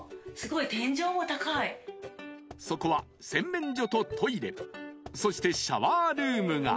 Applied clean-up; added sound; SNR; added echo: none; none; none; none.